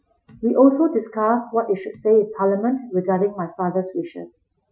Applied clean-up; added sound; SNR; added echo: classical method Wiener filter.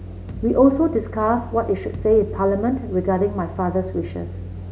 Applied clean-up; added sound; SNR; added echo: none; Bass drum; 19 dB; none.